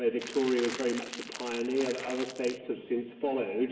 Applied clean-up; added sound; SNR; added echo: none; Crackle; 11 dB; reverberation time 0.8 s.